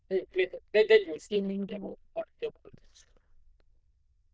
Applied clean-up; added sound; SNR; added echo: neural diffusion model UNIVERSE++.